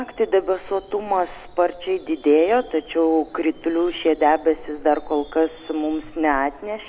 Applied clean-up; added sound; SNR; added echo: none; Screech / Subway, metro, underground; 20 dB; none.